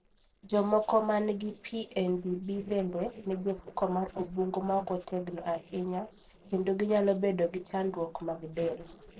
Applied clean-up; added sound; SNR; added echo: neural separator model SepFormer DNS4.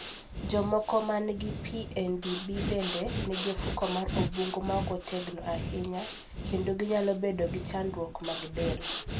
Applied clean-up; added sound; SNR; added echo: none; Breathing; 4 dB; reverberation time 0.2 s.